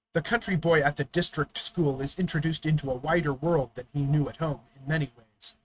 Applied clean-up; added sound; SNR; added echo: neural mask model RNNoise.